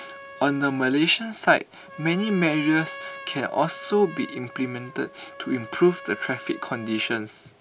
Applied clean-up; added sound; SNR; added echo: none; Trumpet; 16 dB; none.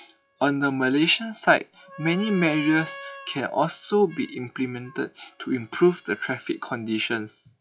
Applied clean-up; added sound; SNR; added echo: classical method log-MMSE.